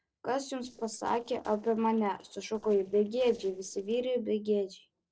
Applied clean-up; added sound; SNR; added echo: neural separator model SepFormer DNS4.